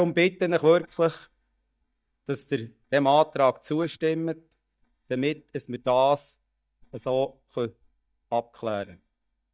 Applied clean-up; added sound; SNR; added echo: neural mask model DeepFilterNet 3.